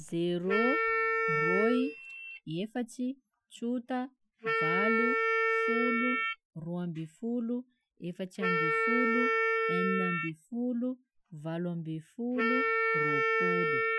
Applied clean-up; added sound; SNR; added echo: classical method Wiener filter.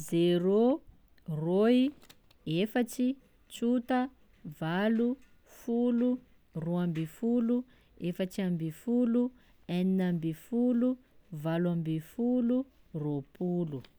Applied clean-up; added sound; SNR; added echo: none; none; none; none.